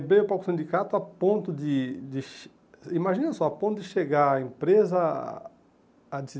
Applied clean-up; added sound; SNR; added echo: none; none; none; none.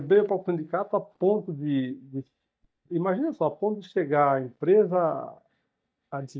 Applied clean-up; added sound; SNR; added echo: neural mask model DeepFilterNet 3.